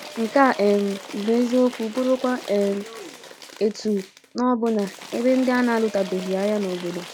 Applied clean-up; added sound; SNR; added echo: none; Applause / Crowd / Cheering; 16 dB; none.